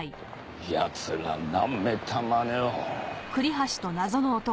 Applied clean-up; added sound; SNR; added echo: none; none; none; none.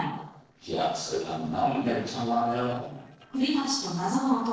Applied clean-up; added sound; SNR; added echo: neural separator model SepFormer DNS4.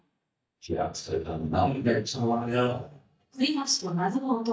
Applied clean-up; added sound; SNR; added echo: neural mask model DeepFilterNet 3.